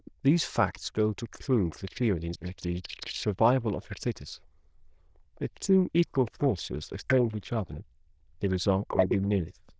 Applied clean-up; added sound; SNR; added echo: neural diffusion model UNIVERSE++.